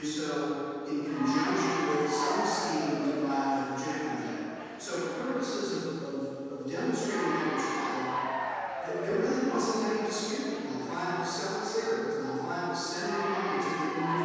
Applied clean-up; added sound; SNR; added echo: none; Applause / Cheering; 6 dB; reverberation time 2.1 s.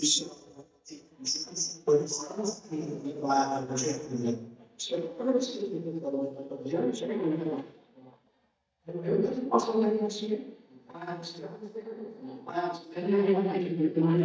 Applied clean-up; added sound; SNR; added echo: neural mask model DeepFilterNet 3.